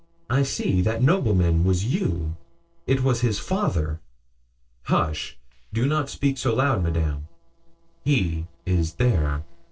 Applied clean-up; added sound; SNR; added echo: neural separator model SepFormer DNS4.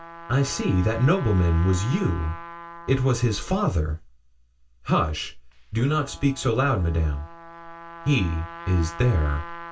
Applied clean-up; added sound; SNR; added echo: none; Trumpet; 17 dB; reverberation time 0.2 s.